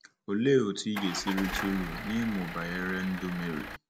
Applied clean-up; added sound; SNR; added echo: none; Engine starting / Car; 7 dB; none.